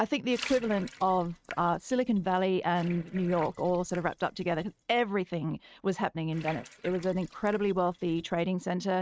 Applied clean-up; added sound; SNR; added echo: neural mask model RNNoise.